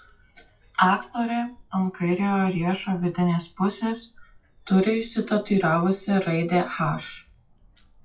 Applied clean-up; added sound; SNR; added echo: classical method WPE with log-MMSE.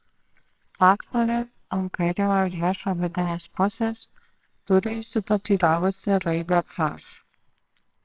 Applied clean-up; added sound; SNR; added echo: neural separator model SepFormer WHAMR!.